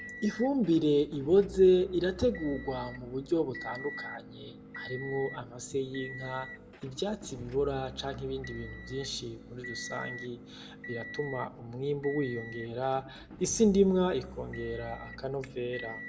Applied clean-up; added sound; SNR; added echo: none; Motor vehicle (road) / Engine; 14 dB; reverberation time 0.5 s.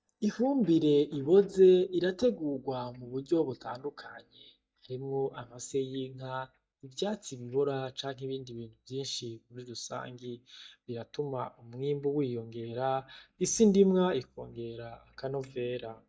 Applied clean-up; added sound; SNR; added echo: neural mask model DeepFilterNet 3.